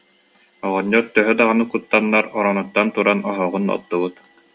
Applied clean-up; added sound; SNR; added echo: none; none; none; none.